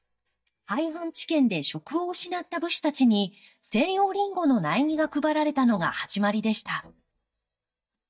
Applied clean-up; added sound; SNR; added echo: neural mask model DeepFilterNet 3.